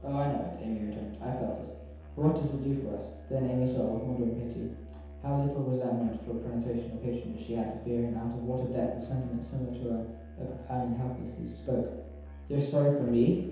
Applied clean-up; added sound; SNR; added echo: none; Musical instrument; 14 dB; reverberation time 0.9 s.